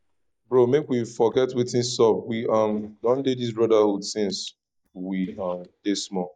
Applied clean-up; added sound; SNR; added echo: neural mask model DeepFilterNet 3.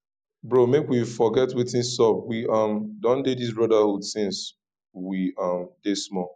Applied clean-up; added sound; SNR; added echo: none; none; none; none.